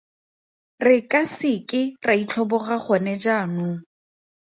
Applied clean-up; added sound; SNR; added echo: none; none; none; none.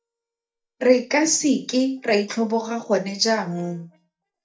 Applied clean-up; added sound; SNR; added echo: neural mask model DeepFilterNet 3.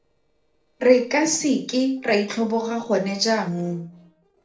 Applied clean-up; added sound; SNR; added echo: neural separator model SepFormer DNS4.